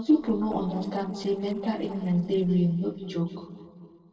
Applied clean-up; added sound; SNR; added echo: neural separator model SepFormer DNS4.